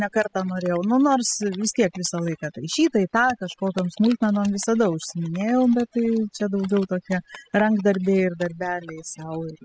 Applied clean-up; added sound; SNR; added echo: classical method spectral subtraction.